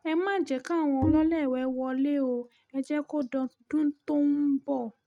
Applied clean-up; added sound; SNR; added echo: neural mask model RNNoise.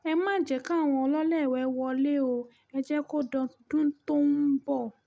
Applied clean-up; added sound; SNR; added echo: none; none; none; none.